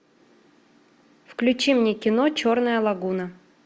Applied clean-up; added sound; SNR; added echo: none; none; none; none.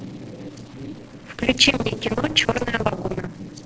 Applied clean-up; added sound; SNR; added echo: neural separator model SepFormer DNS4.